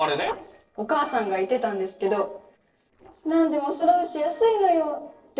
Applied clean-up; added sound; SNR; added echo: neural separator model SepFormer DNS4.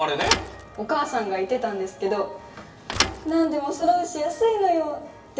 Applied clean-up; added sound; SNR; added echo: none; Thump, thud; 8 dB; reverberation time 0.9 s.